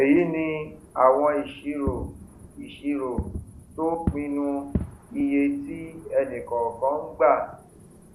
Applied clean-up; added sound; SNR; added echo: none; Fireworks; 12 dB; none.